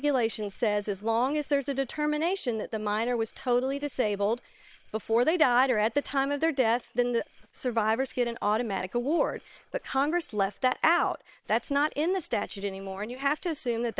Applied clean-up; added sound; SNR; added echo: neural separator model SepFormer WHAM!.